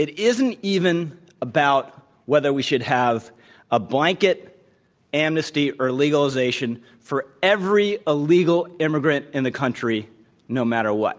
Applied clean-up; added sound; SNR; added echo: none; none; none; none.